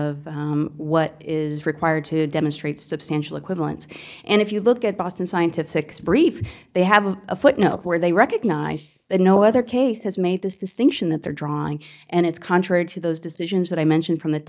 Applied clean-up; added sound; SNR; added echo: neural mask model DeepFilterNet 3.